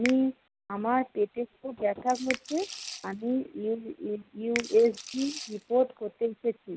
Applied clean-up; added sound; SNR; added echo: none; Finger snapping + Rattle / Rattle (instrument); 14 dB; none.